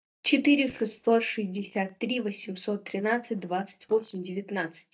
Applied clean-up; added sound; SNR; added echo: neural mask model DeepFilterNet 3.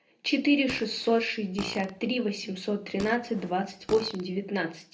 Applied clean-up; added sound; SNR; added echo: none; Fart; 15 dB; reverberation time 0.3 s.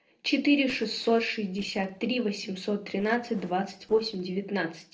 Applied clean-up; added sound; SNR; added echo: neural separator model SepFormer DNS4.